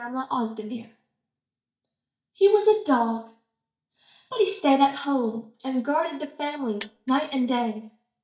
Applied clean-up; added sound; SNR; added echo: neural mask model DeepFilterNet 3.